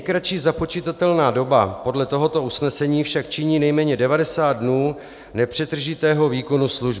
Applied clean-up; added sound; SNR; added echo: none; none; none; none.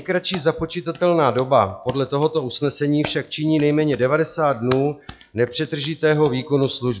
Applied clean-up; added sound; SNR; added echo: classical method log-MMSE.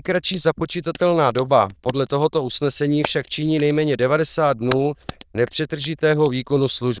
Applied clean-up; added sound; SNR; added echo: neural diffusion model UNIVERSE++.